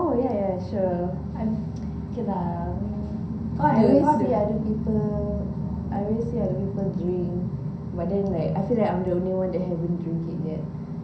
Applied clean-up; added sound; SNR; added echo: none; none; none; reverberation time 0.6 s.